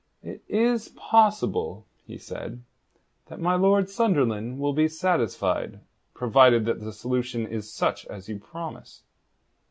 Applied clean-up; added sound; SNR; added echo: none; none; none; none.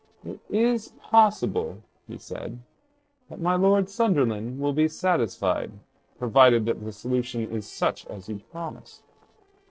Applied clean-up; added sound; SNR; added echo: neural separator model SepFormer DNS4.